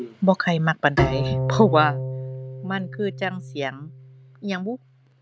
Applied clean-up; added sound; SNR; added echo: none; Bowed string instrument; 4 dB; none.